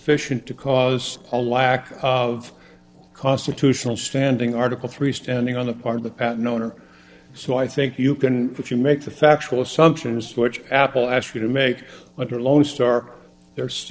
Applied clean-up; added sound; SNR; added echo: neural separator model SepFormer DNS4.